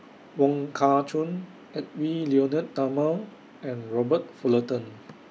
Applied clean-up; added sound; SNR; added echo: none; none; none; none.